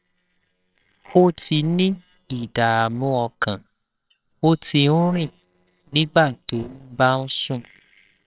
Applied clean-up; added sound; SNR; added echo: neural separator model SepFormer WHAMR!.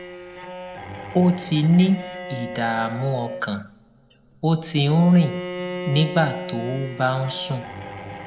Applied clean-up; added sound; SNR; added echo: none; Bowed string instrument; 12 dB; reverberation time 1.2 s.